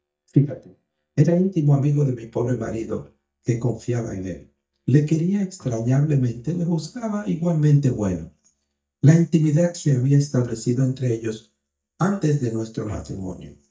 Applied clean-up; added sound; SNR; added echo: neural mask model DeepFilterNet 3.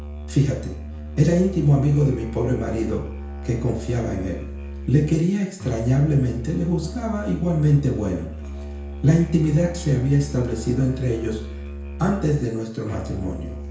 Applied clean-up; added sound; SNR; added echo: none; Musical instrument; 10 dB; reverberation time 0.5 s.